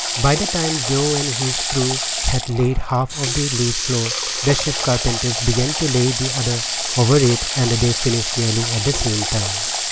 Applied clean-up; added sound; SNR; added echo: none; Water tap, faucet / Water; 3 dB; none.